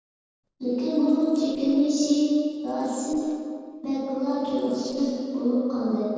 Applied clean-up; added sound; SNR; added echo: neural separator model SepFormer DNS4.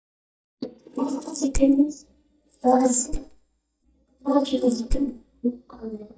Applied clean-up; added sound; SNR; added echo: neural mask model DeepFilterNet 3.